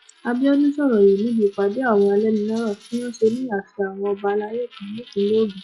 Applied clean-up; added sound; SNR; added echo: classical method log-MMSE.